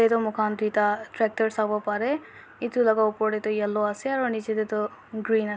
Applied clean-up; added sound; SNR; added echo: none; none; none; none.